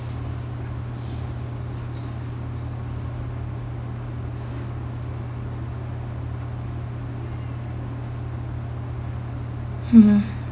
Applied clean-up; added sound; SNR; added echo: none; none; none; none.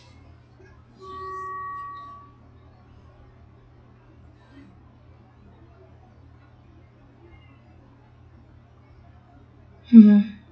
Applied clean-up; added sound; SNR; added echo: classical method log-MMSE.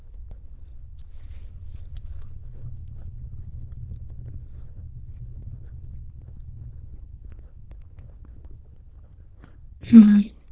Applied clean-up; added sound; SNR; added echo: neural diffusion model UNIVERSE++.